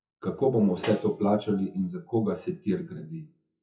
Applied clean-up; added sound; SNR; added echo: classical method WPE with log-MMSE.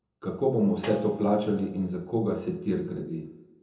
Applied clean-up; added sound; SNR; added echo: none; Snare drum; 19 dB; reverberation time 0.6 s.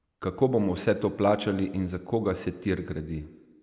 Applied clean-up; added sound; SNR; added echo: none; none; none; none.